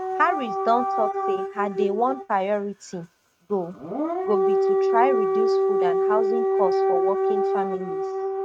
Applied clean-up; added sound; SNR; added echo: neural mask model RNNoise.